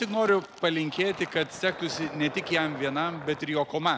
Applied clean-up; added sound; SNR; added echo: none; Fill (with liquid); 14 dB; none.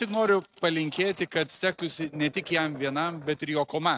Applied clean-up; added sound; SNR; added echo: neural mask model RNNoise.